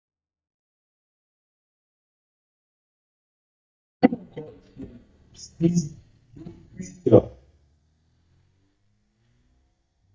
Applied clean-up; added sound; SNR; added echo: neural mask model DeepFilterNet 3.